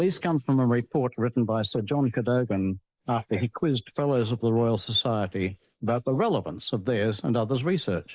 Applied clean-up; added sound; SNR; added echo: neural mask model Resemble Enhance denoiser.